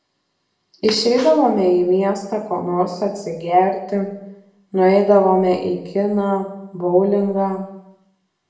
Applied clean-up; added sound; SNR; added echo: none; none; none; reverberation time 0.8 s.